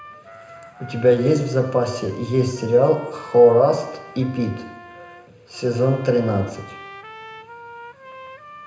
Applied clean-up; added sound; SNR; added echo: none; Trumpet; 19 dB; reverberation time 0.8 s.